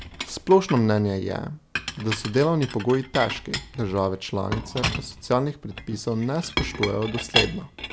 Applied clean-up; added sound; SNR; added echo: none; Chink, clink; 7 dB; none.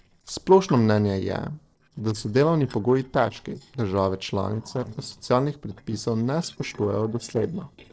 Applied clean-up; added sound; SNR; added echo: neural separator model SepFormer DNS4.